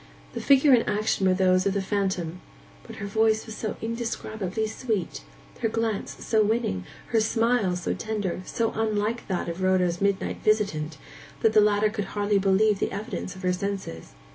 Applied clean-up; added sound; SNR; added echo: none; none; none; none.